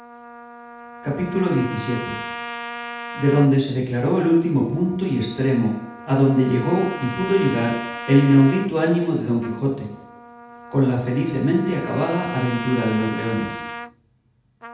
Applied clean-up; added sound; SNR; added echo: none; Trumpet; 13 dB; reverberation time 0.8 s.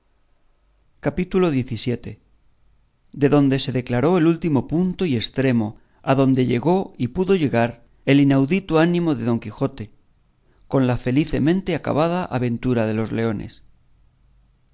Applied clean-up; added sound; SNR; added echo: none; none; none; none.